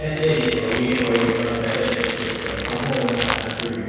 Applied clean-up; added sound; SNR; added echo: none; Crackle; 5 dB; reverberation time 2.0 s.